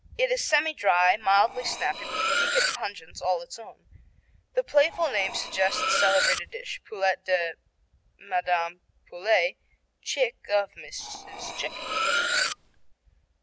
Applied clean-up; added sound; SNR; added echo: none; Cutlery, silverware; 2 dB; none.